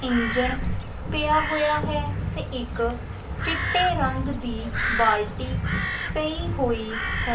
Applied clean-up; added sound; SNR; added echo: none; Crow; 5 dB; reverberation time 0.3 s.